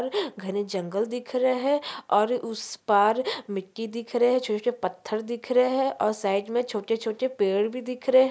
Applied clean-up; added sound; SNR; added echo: none; none; none; none.